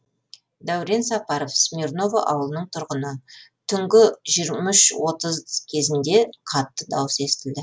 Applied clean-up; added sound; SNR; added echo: none; none; none; none.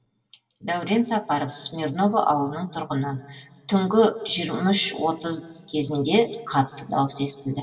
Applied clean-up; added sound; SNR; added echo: none; none; none; reverberation time 1.7 s.